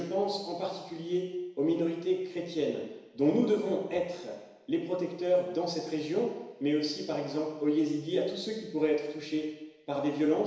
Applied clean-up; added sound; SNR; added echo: none; none; none; reverberation time 1.0 s.